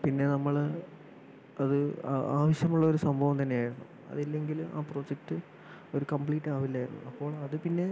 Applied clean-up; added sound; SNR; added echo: none; none; none; none.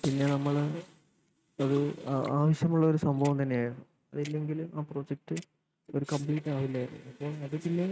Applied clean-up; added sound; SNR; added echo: neural mask model RNNoise.